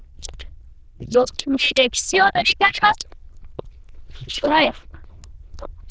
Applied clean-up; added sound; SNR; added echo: neural diffusion model UNIVERSE++.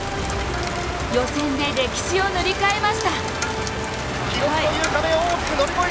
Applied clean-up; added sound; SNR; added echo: none; Rain; 7 dB; none.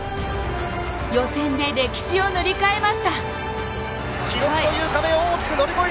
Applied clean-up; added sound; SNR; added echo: none; none; none; none.